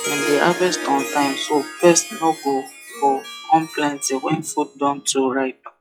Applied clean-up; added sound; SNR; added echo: classical method log-MMSE.